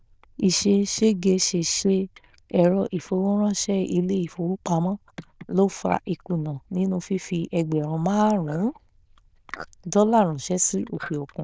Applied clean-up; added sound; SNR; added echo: neural diffusion model UNIVERSE++.